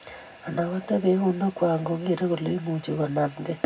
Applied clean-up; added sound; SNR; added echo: none; none; none; reverberation time 0.3 s.